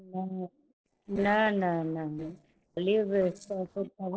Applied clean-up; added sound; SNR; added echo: neural separator model SepFormer DNS4.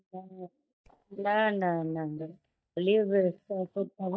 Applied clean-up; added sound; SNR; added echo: neural mask model DeepFilterNet 3.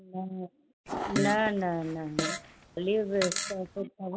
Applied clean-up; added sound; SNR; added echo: none; Fart; 3 dB; none.